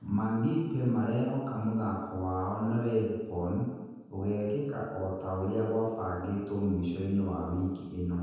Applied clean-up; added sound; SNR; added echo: none; none; none; reverberation time 1.2 s.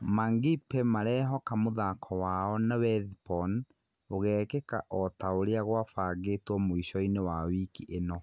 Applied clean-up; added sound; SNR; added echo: none; none; none; none.